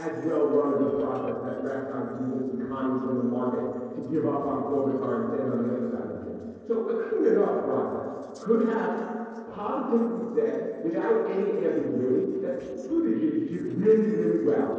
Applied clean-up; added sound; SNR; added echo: neural separator model SepFormer DNS4.